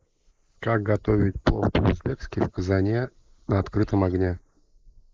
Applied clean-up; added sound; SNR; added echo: neural mask model Resemble Enhance denoiser.